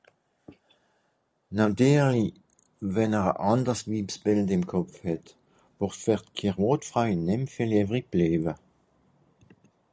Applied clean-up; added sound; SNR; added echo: none; none; none; none.